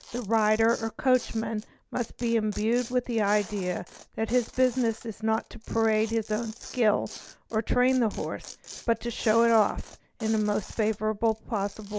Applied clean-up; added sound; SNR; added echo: none; Tearing; 19 dB; none.